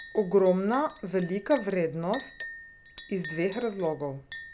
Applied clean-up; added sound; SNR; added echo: none; Chink, clink; 17 dB; none.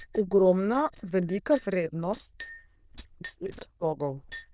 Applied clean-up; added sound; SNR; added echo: neural diffusion model UNIVERSE++.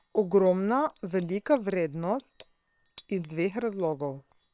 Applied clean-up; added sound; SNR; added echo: neural separator model SepFormer WHAM!.